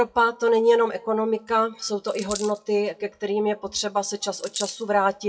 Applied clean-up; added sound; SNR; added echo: classical method WPE with log-MMSE.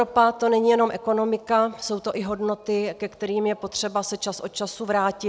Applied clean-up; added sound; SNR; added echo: none; none; none; none.